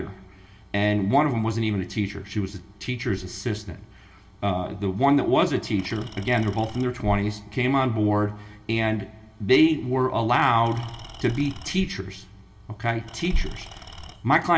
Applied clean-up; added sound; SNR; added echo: none; Engine / Tools; 18 dB; reverberation time 0.2 s.